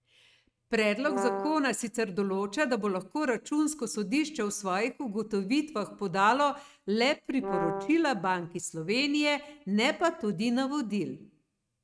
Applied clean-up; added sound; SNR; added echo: neural mask model RNNoise.